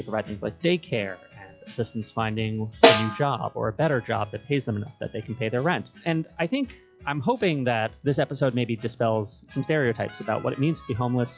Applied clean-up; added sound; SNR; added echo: classical method log-MMSE.